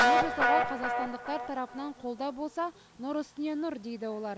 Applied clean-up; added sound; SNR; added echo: none; Guitar; -3 dB; none.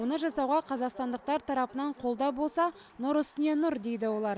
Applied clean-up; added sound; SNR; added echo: none; none; none; none.